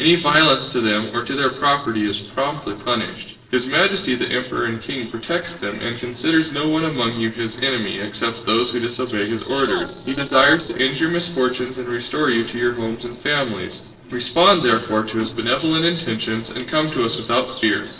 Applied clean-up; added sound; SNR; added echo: neural separator model SepFormer DNS4.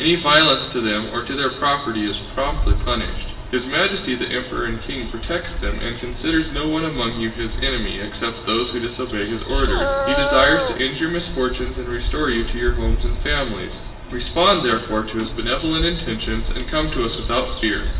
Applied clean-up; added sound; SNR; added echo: none; Dog; 1 dB; reverberation time 1.0 s.